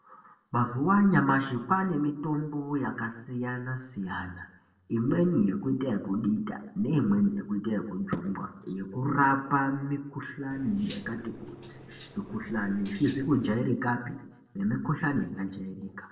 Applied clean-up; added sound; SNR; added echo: neural separator model SepFormer DNS4.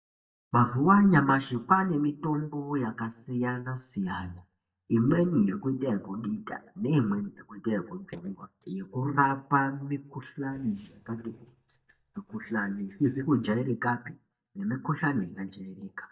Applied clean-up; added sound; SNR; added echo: neural mask model DeepFilterNet 3.